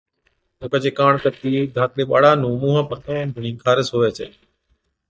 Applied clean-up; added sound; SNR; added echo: neural mask model DeepFilterNet 3.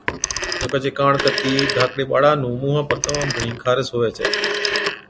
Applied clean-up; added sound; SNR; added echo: none; Telephone; 4 dB; none.